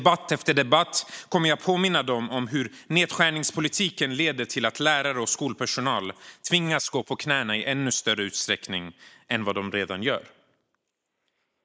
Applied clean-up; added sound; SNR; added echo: neural mask model Resemble Enhance denoiser.